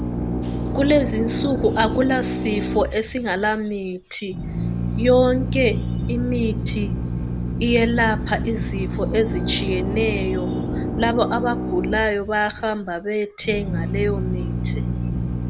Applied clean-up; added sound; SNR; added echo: none; Drill; 2 dB; none.